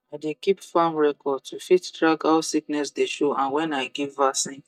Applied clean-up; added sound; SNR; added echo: neural mask model DeepFilterNet 3.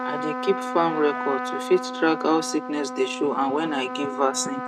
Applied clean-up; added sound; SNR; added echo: none; Trumpet; 6 dB; none.